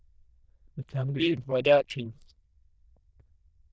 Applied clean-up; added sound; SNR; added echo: neural diffusion model UNIVERSE++.